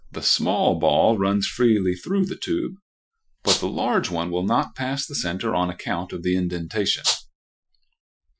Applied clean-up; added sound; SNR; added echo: classical method Wiener filter.